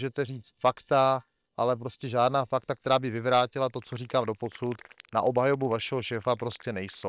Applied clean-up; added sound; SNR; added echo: neural separator model SepFormer WHAM!.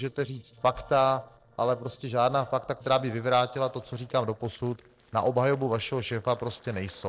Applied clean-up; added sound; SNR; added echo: neural separator model SepFormer DNS4.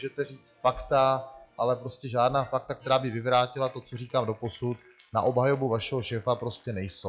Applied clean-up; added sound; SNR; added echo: classical method log-MMSE.